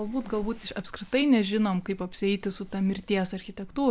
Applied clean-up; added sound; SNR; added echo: none; none; none; none.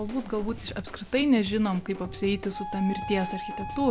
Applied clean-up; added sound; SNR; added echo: none; Wind instrument, woodwind instrument + Drum / Drum kit; 11 dB; none.